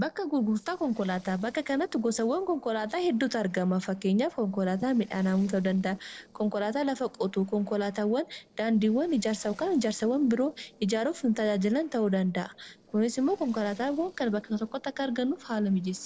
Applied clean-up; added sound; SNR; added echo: neural separator model SepFormer DNS4.